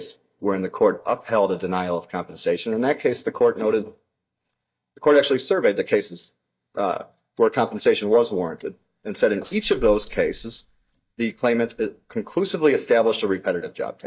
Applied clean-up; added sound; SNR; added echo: neural mask model DeepFilterNet 3.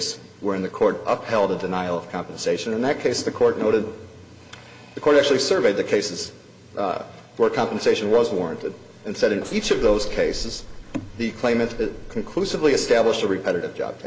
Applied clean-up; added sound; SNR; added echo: none; Bus / Engine; 13 dB; reverberation time 0.3 s.